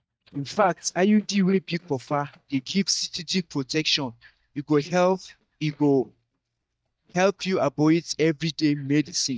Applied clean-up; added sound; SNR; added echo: neural mask model DeepFilterNet 3.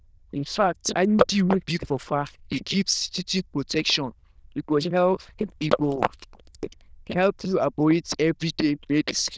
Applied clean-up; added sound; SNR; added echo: neural diffusion model UNIVERSE++.